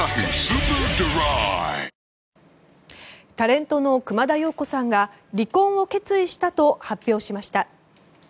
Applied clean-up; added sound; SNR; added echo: none; none; none; none.